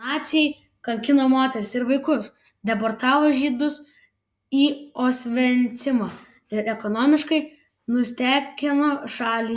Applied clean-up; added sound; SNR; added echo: none; none; none; none.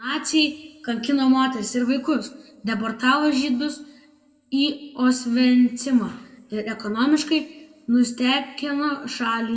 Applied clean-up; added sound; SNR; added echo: none; none; none; reverberation time 0.8 s.